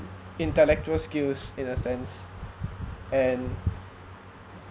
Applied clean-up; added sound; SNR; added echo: none; none; none; none.